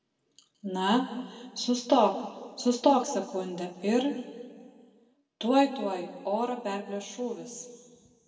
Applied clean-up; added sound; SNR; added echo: none; none; none; reverberation time 1.7 s.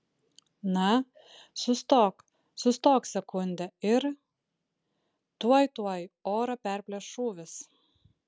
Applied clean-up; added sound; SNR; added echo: none; none; none; none.